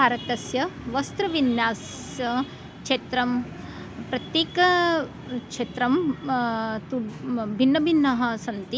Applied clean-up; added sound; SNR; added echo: none; none; none; none.